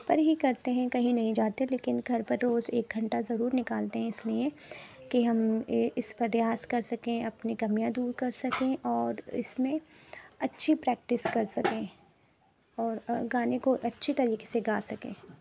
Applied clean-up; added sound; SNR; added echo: none; none; none; none.